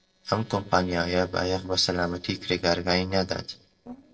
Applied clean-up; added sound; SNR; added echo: neural separator model SepFormer DNS4.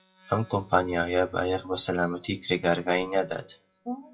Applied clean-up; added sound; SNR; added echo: classical method WPE with log-MMSE.